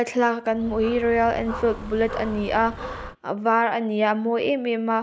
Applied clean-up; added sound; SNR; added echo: none; Dog; 12 dB; none.